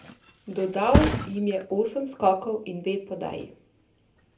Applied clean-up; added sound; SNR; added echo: none; Thump, thud; 3 dB; reverberation time 0.3 s.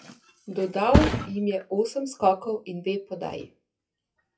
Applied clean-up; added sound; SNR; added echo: classical method WPE with log-MMSE.